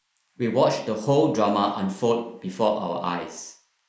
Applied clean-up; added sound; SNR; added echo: neural mask model Resemble Enhance denoiser.